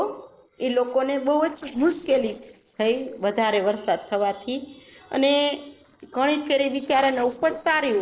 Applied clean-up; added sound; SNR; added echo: neural separator model SepFormer DNS4.